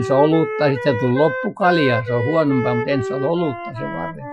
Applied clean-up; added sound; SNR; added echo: classical method Wiener filter.